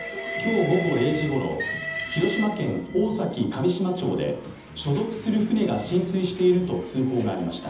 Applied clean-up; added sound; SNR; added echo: none; Train; 12 dB; reverberation time 0.8 s.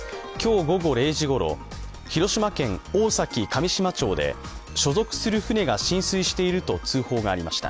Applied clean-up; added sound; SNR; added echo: none; none; none; none.